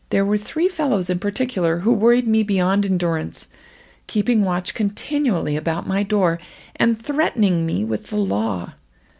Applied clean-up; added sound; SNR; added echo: none; none; none; none.